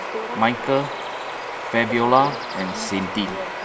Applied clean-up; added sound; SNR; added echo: none; Bird vocalization, bird call, bird song; 6 dB; reverberation time 2.8 s.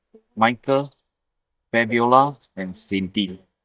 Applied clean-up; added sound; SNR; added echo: neural mask model DeepFilterNet 3.